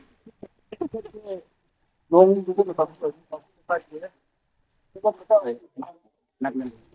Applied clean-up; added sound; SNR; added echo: neural mask model DeepFilterNet 3.